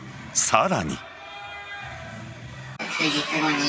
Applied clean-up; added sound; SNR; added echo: none; none; none; none.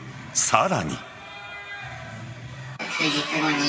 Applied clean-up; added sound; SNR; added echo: none; none; none; reverberation time 1.2 s.